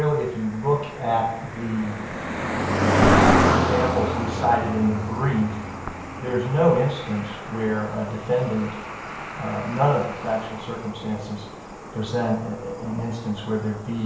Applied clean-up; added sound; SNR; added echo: none; Cricket; 1 dB; reverberation time 0.7 s.